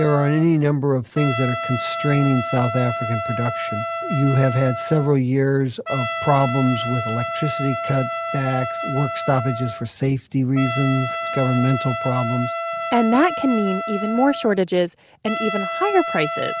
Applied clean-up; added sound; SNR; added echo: none; Trumpet; 6 dB; none.